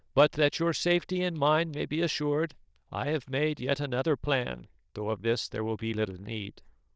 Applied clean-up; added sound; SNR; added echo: neural diffusion model UNIVERSE++.